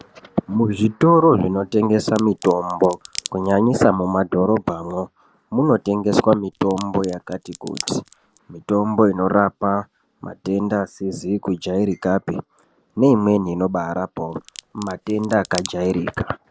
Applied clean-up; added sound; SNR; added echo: none; Crack; 17 dB; none.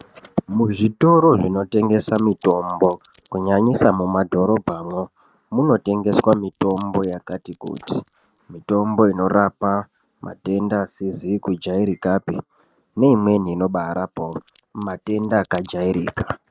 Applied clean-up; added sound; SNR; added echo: neural mask model RNNoise.